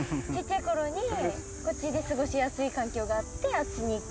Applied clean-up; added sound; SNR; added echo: none; Wind; 12 dB; none.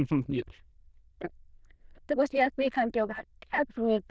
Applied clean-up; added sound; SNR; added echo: neural diffusion model UNIVERSE++.